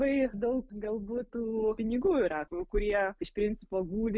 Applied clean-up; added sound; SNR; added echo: none; none; none; none.